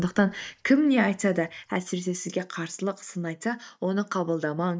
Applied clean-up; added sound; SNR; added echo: neural mask model DeepFilterNet 3.